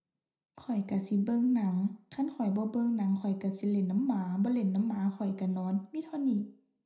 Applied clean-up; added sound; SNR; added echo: none; none; none; reverberation time 0.5 s.